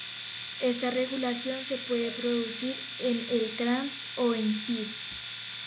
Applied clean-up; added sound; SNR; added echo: none; Domestic sounds, home sounds; 5 dB; none.